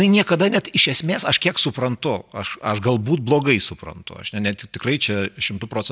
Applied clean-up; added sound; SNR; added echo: none; none; none; none.